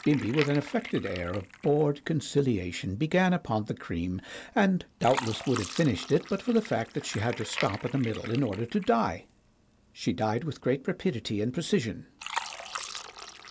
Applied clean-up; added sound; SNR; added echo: none; Fill (with liquid); 14 dB; none.